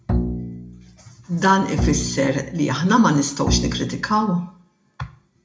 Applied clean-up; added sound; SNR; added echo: none; Bowed string instrument; 5 dB; reverberation time 0.3 s.